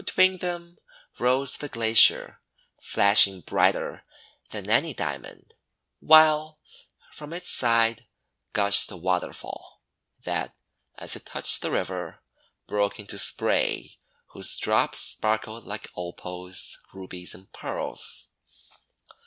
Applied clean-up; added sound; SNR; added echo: none; none; none; none.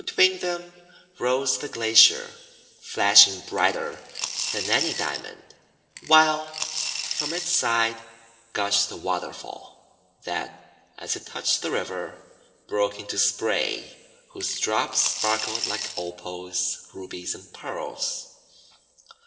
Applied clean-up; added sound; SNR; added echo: none; Coin (dropping) / Glass; 5 dB; reverberation time 2.2 s.